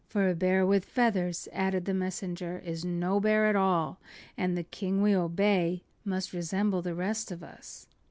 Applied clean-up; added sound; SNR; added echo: none; none; none; none.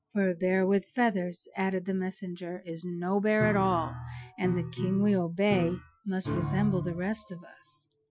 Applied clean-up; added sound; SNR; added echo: classical method Wiener filter.